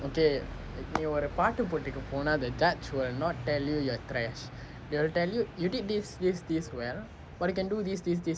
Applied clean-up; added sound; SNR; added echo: none; none; none; none.